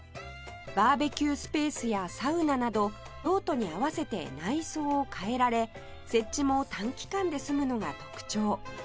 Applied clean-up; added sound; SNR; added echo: none; none; none; none.